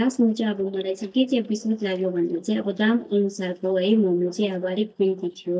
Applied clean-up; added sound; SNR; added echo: neural mask model DeepFilterNet 3.